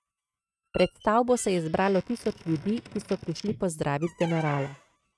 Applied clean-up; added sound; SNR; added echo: neural mask model RNNoise.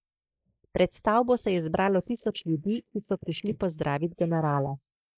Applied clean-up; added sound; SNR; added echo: neural mask model Resemble Enhance denoiser.